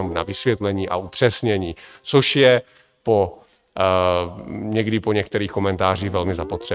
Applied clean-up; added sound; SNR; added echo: neural mask model RNNoise.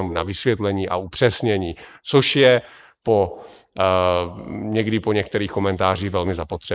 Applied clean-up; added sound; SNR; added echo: neural mask model Resemble Enhance denoiser.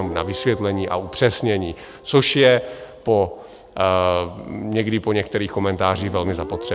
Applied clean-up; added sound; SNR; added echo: none; Guitar; 17 dB; none.